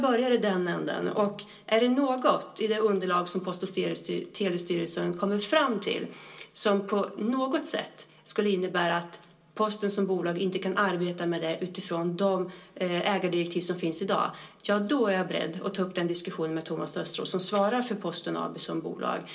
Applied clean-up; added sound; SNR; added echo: none; none; none; reverberation time 0.2 s.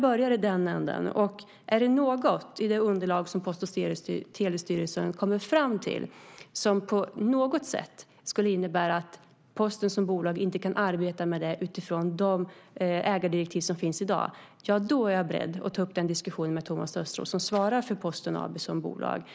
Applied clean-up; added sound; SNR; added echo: none; none; none; none.